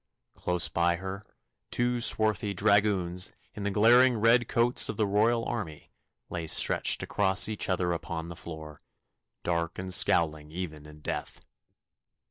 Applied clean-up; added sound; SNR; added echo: neural mask model Resemble Enhance denoiser.